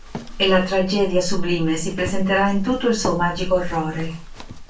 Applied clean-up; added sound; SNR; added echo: none; Run; 17 dB; reverberation time 0.2 s.